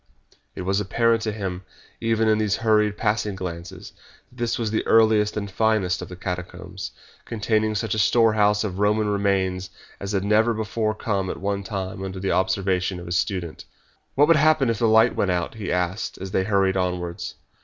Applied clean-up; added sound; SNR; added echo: none; none; none; none.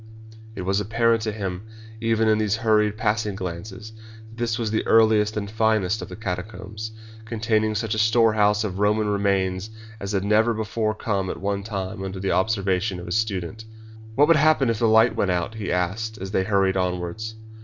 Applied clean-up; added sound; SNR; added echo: none; Organ; 16 dB; none.